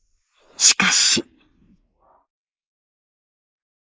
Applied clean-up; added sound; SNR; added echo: neural mask model Resemble Enhance denoiser.